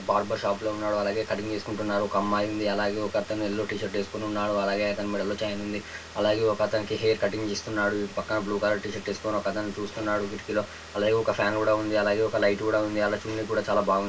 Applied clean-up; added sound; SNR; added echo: none; Car; 16 dB; reverberation time 0.2 s.